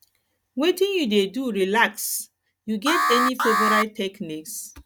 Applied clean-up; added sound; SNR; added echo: none; Alarm; -1 dB; none.